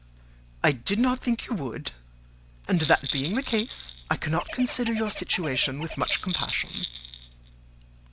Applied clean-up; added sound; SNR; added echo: none; Bird + Rattle; 8 dB; none.